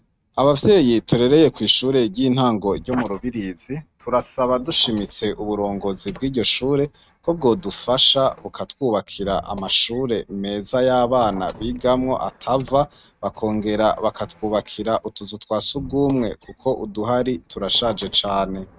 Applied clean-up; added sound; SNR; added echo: neural mask model RNNoise.